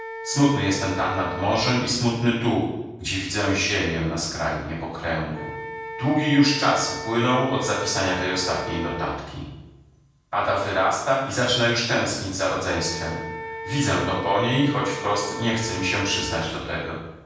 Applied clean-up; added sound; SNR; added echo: none; Wind instrument, woodwind instrument; 12 dB; reverberation time 1.2 s.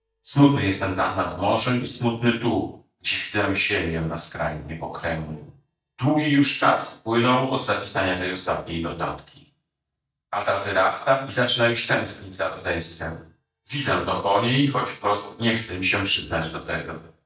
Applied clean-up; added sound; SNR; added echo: neural mask model DeepFilterNet 3.